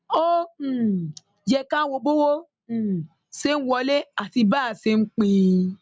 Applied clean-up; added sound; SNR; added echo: none; none; none; none.